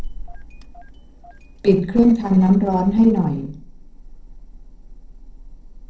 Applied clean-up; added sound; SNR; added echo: neural separator model SepFormer DNS4.